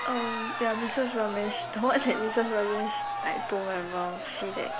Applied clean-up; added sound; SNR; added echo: none; Crowd; 5 dB; none.